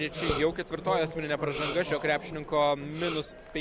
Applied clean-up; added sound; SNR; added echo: none; Respiratory sounds; 9 dB; none.